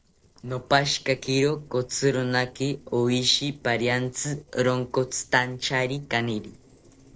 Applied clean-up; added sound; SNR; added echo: neural separator model SepFormer DNS4.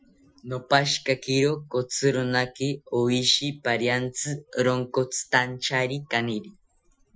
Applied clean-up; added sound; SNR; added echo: classical method Wiener filter.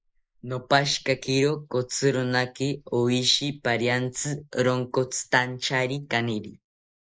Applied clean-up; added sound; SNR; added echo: neural mask model Resemble Enhance denoiser.